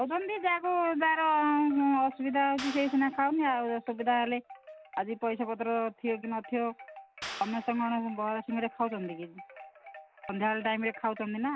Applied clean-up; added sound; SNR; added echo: none; Clapping + Wind chime; 18 dB; none.